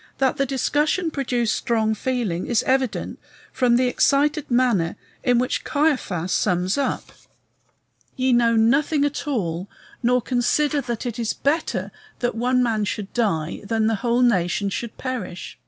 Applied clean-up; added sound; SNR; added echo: none; none; none; none.